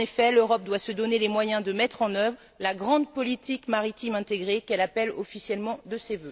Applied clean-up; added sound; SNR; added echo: none; none; none; none.